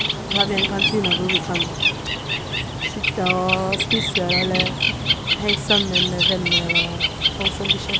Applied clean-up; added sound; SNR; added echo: none; Bird; -5 dB; none.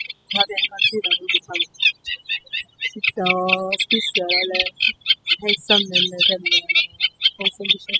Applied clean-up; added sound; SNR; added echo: classical method spectral subtraction.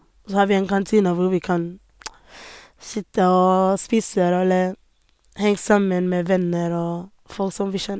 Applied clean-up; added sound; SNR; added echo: none; none; none; none.